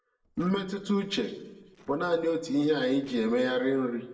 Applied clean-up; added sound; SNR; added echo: neural separator model SepFormer DNS4.